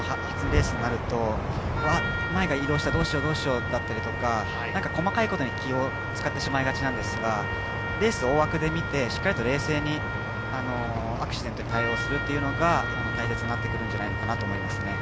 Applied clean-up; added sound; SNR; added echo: none; Trumpet; 7 dB; none.